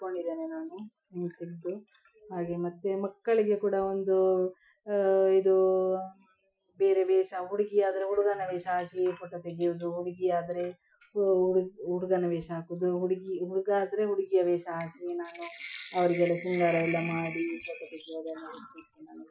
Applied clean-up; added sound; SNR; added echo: classical method Wiener filter.